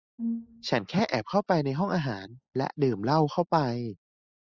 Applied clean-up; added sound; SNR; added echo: classical method spectral subtraction.